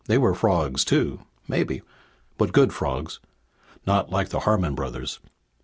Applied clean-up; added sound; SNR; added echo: none; none; none; none.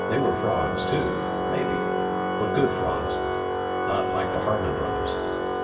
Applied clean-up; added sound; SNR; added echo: none; Organ; -3 dB; reverberation time 2.6 s.